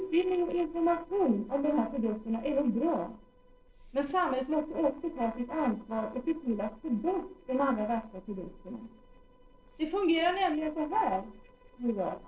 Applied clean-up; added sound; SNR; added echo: neural separator model SepFormer DNS4.